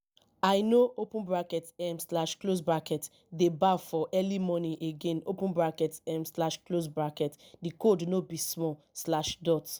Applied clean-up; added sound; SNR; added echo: none; none; none; none.